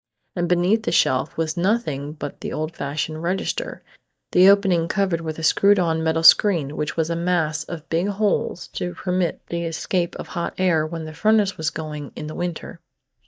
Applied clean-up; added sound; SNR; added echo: neural mask model DeepFilterNet 3.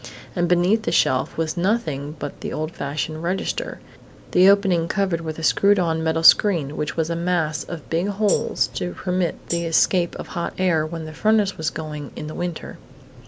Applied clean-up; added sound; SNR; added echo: none; Tambourine; 15 dB; none.